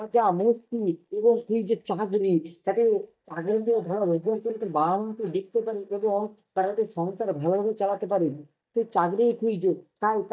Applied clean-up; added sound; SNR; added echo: neural mask model DeepFilterNet 3.